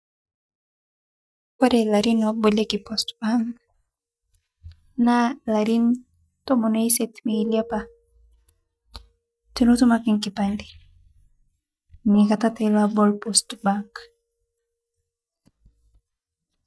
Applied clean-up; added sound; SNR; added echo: neural mask model DeepFilterNet 3.